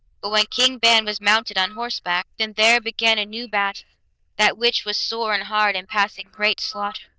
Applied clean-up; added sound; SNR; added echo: neural diffusion model UNIVERSE++.